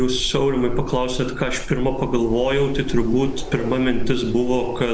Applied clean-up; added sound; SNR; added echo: none; Wind; 5 dB; none.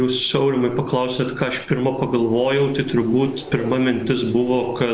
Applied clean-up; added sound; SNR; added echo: neural separator model SepFormer DNS4.